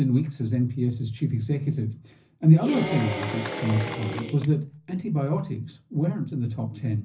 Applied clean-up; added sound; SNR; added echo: none; Applause / Cheering; 9 dB; reverberation time 0.4 s.